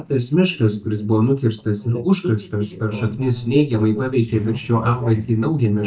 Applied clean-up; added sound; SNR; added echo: neural mask model DeepFilterNet 3.